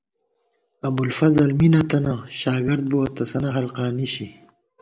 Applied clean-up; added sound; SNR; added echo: none; none; none; none.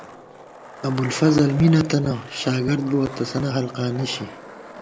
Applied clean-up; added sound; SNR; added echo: none; Skateboard; 15 dB; none.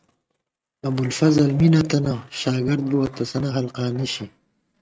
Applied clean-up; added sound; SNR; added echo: neural mask model RNNoise.